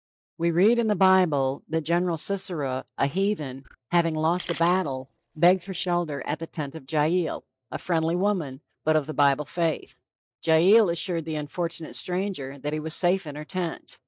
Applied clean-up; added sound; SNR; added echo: neural mask model DeepFilterNet 3.